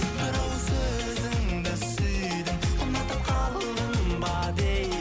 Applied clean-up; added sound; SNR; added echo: none; none; none; none.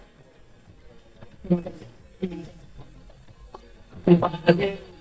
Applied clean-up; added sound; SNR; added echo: neural mask model DeepFilterNet 3.